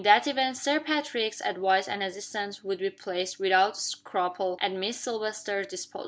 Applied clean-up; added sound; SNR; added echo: none; none; none; none.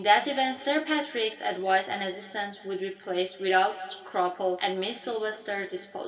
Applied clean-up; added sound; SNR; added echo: none; none; none; reverberation time 2.8 s.